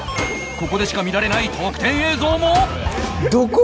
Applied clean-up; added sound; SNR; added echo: none; Slam; 14 dB; none.